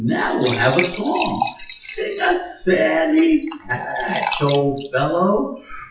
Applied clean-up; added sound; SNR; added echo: classical method WPE with log-MMSE.